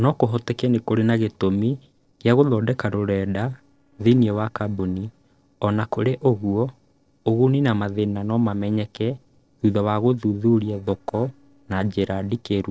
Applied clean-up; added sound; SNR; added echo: neural separator model SepFormer DNS4.